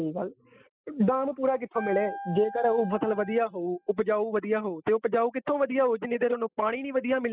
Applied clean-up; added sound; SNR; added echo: classical method spectral subtraction.